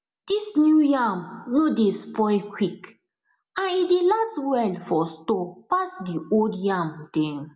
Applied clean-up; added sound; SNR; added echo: none; none; none; none.